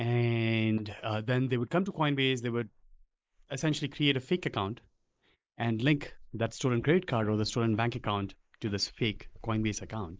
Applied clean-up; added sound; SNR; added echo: neural mask model Resemble Enhance denoiser.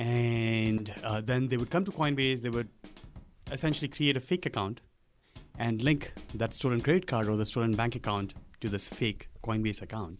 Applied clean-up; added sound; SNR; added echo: none; Drum kit; 18 dB; none.